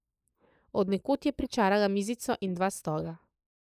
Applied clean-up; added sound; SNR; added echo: neural mask model Resemble Enhance denoiser.